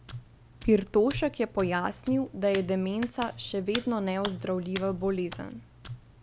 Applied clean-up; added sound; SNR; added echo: none; Hands; 14 dB; none.